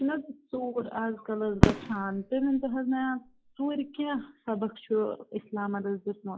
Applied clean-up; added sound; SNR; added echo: classical method log-MMSE.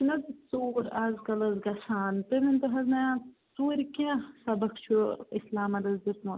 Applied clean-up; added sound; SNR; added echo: none; none; none; none.